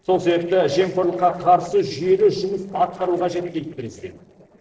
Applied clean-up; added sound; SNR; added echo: neural separator model SepFormer DNS4.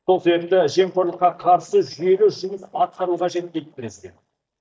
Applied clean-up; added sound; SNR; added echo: neural mask model DeepFilterNet 3.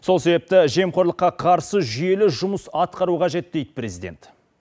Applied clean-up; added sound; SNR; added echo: none; none; none; none.